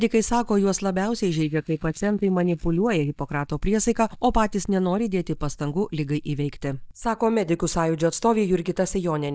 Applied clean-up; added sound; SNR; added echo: neural mask model DeepFilterNet 3.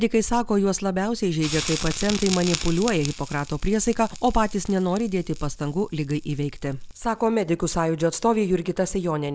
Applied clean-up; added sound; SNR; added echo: none; Crackle; 14 dB; none.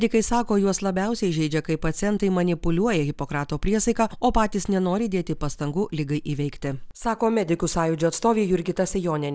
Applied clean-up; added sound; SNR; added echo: none; none; none; none.